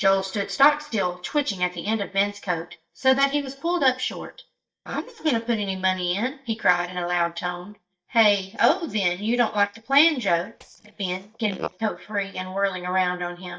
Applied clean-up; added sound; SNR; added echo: neural mask model DeepFilterNet 3.